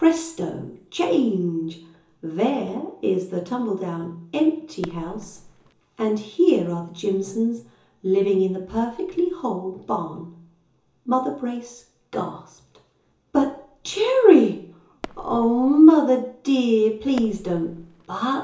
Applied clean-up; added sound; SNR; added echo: none; Fireworks; 18 dB; reverberation time 0.7 s.